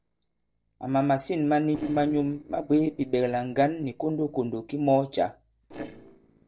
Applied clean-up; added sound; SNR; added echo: neural separator model SepFormer DNS4.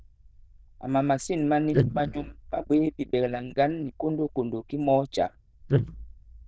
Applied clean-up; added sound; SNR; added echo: neural diffusion model UNIVERSE++.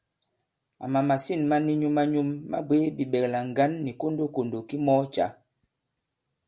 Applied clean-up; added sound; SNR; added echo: none; none; none; none.